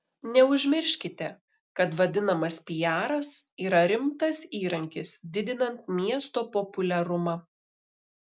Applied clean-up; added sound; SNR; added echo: none; none; none; none.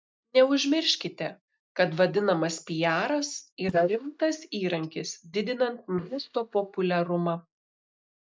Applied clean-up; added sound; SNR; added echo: neural mask model DeepFilterNet 3.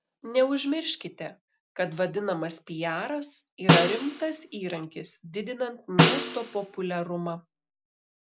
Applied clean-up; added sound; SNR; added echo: none; Snare drum; -4 dB; none.